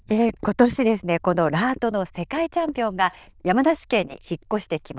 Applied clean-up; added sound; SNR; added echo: neural diffusion model UNIVERSE++.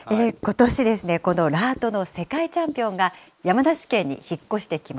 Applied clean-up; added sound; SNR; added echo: neural mask model Resemble Enhance denoiser.